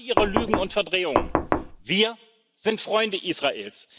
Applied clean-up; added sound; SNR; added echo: none; Knock; -1 dB; none.